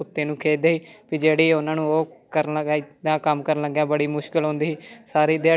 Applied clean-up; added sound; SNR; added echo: none; none; none; none.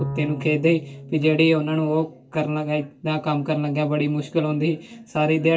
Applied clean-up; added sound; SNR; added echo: none; Bowed string instrument; 16 dB; reverberation time 0.2 s.